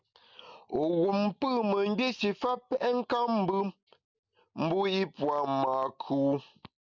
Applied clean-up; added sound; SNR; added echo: none; none; none; none.